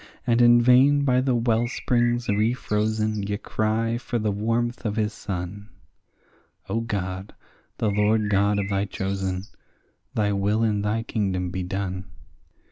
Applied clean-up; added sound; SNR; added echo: none; Bird; 16 dB; none.